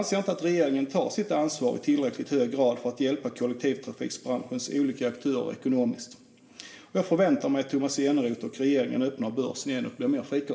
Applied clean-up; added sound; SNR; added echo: none; none; none; reverberation time 1.9 s.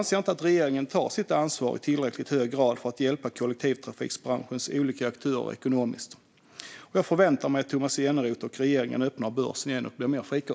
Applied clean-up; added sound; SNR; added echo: none; none; none; none.